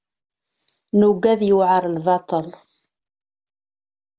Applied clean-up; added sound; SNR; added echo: none; none; none; none.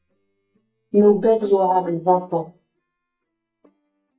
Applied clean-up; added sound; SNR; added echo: neural mask model DeepFilterNet 3.